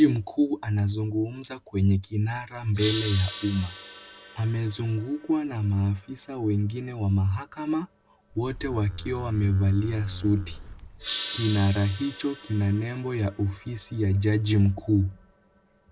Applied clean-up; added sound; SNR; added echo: none; Gong + Livestock, farm animals, working animals; 15 dB; none.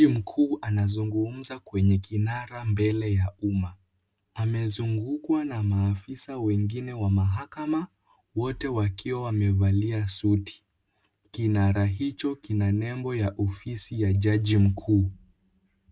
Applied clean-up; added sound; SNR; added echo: none; none; none; none.